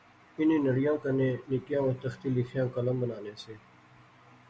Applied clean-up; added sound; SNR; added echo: none; none; none; none.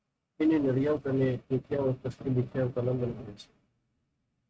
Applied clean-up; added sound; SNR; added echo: neural mask model RNNoise.